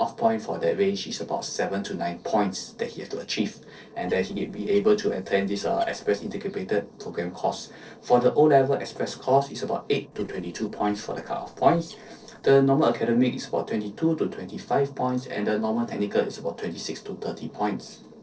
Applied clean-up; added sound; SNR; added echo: neural separator model SepFormer DNS4.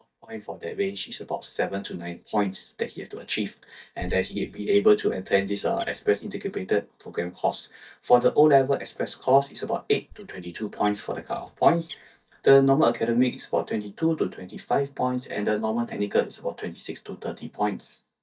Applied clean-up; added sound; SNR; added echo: neural mask model DeepFilterNet 3.